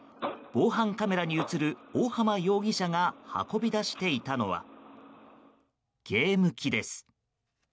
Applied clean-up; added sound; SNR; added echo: none; none; none; none.